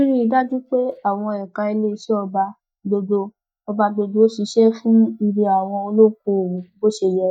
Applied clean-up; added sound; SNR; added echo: neural mask model DeepFilterNet 3.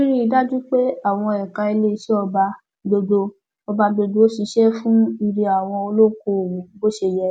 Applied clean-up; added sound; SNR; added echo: none; none; none; none.